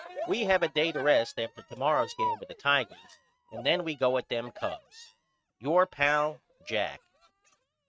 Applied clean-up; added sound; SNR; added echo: neural mask model RNNoise.